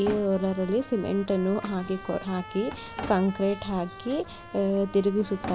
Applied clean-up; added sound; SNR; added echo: none; Trumpet + Drawer open or close; 13 dB; none.